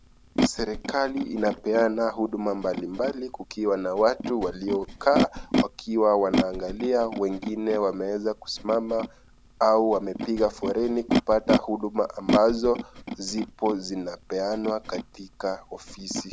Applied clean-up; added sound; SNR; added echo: none; Animal; 6 dB; none.